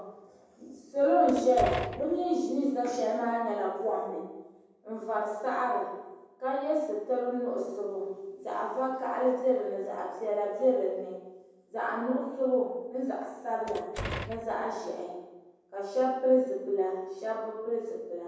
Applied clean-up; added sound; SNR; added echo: none; Door; 9 dB; reverberation time 1.1 s.